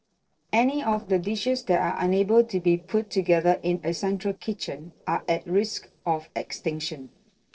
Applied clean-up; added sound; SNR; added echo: neural separator model SepFormer DNS4.